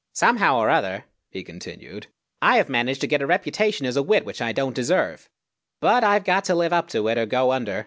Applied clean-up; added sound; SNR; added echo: none; none; none; none.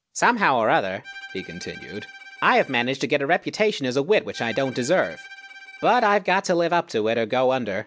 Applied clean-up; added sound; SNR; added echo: none; Bowed string instrument; 20 dB; none.